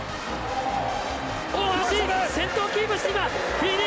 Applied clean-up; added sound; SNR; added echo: none; none; none; none.